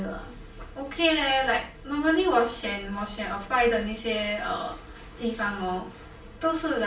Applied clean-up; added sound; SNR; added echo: none; none; none; reverberation time 0.2 s.